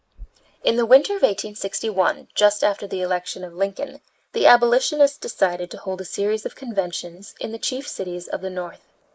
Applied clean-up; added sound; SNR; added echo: neural mask model Resemble Enhance denoiser.